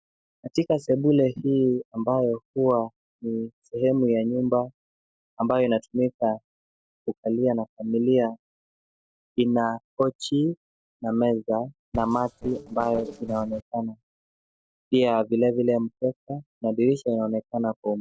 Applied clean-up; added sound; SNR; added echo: neural separator model SepFormer DNS4.